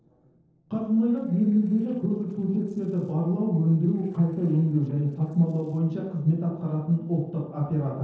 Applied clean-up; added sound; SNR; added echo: neural separator model SepFormer DNS4.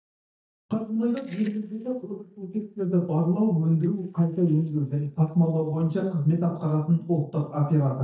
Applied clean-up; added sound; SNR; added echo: neural mask model DeepFilterNet 3.